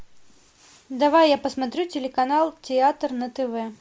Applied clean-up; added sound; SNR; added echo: none; none; none; none.